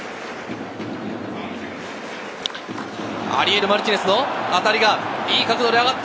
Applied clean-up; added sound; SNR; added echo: none; none; none; none.